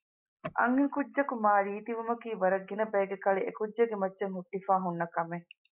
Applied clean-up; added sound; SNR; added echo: none; none; none; none.